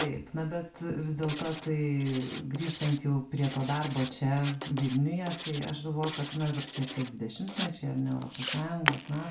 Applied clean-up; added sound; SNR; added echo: none; Writing; 7 dB; reverberation time 0.4 s.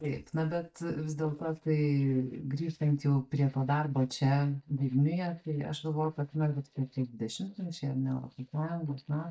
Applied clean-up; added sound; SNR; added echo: neural mask model DeepFilterNet 3.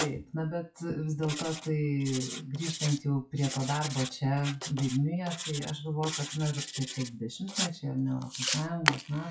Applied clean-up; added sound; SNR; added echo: classical method WPE with log-MMSE.